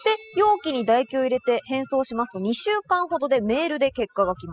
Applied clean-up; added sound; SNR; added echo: classical method spectral subtraction.